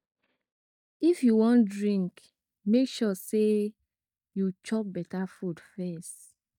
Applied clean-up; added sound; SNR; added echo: neural mask model DeepFilterNet 3.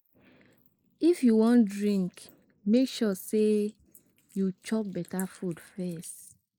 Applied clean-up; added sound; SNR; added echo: neural mask model Resemble Enhance denoiser.